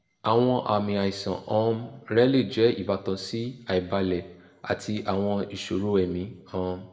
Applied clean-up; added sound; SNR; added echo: none; none; none; reverberation time 0.8 s.